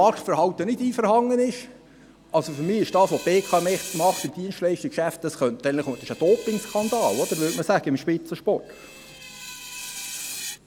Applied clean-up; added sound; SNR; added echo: none; Screech; 14 dB; none.